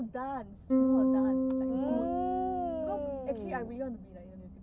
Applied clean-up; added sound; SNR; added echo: none; Bass guitar; -4 dB; none.